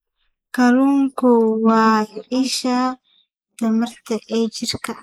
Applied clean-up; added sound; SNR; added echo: neural mask model Resemble Enhance denoiser.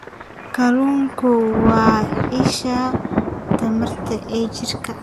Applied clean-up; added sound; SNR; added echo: none; Thunder; 3 dB; none.